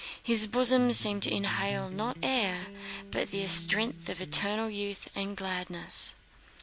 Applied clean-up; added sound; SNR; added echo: none; Electric guitar; 15 dB; none.